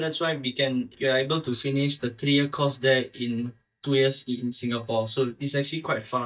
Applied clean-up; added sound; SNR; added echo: neural mask model DeepFilterNet 3.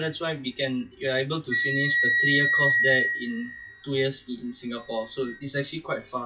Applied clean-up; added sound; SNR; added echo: classical method WPE with log-MMSE.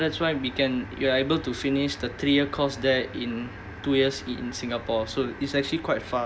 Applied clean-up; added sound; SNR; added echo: none; none; none; none.